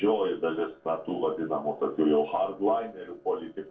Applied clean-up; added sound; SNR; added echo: neural separator model SepFormer DNS4.